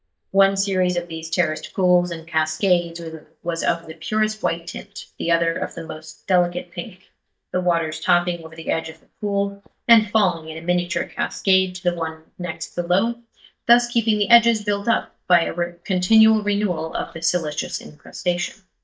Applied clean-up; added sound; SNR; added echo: neural mask model DeepFilterNet 3.